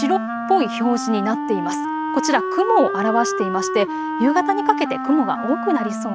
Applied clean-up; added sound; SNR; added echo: none; Wind instrument, woodwind instrument; 4 dB; none.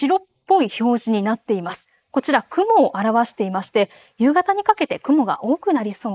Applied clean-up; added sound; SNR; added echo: neural mask model Resemble Enhance denoiser.